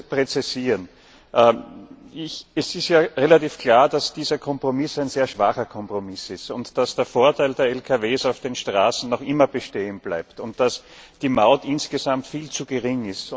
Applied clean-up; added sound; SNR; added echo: none; none; none; none.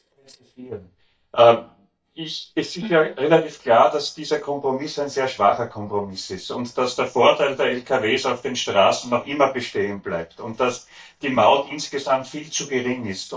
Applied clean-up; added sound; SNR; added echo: neural mask model DeepFilterNet 3.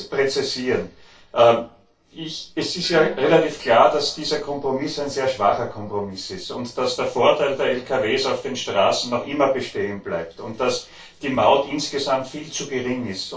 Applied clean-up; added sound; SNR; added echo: neural separator model SepFormer DNS4.